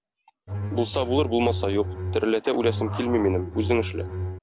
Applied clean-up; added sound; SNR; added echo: none; Bowed string instrument; 5 dB; none.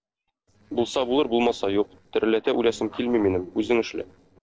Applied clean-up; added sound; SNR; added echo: neural separator model SepFormer DNS4.